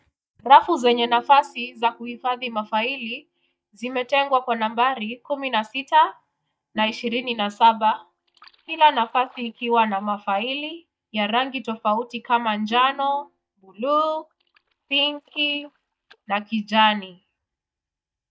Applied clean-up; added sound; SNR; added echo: neural mask model DeepFilterNet 3.